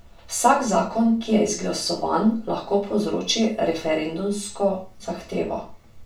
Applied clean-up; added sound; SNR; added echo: none; none; none; reverberation time 0.3 s.